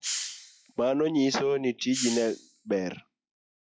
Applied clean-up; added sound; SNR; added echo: classical method log-MMSE.